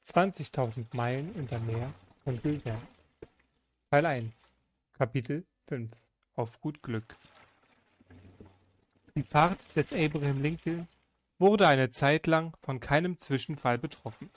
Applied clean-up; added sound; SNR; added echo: neural mask model RNNoise.